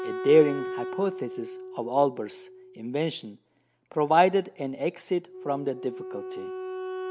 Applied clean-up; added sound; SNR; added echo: none; Wind instrument, woodwind instrument; 10 dB; none.